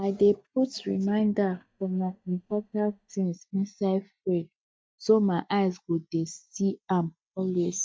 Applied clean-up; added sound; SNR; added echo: neural mask model DeepFilterNet 3.